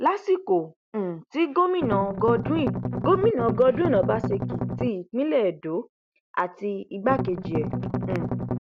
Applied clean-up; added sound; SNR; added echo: none; Strum; 3 dB; none.